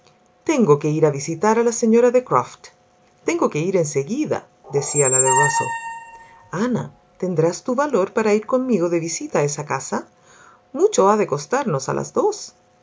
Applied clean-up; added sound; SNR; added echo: none; Squeak; 2 dB; none.